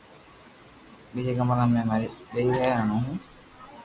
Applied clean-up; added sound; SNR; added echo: none; Keys jangling; 12 dB; none.